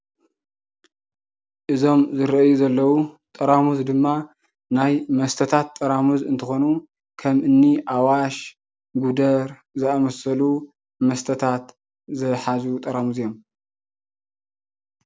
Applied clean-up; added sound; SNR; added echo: none; none; none; none.